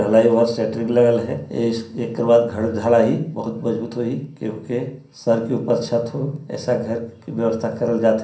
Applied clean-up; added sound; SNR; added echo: none; none; none; reverberation time 0.6 s.